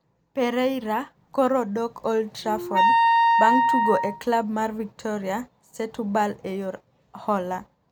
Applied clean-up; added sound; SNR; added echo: none; Wind instrument, woodwind instrument; -4 dB; none.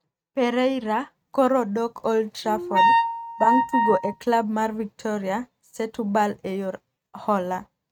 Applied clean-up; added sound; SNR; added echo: neural mask model RNNoise.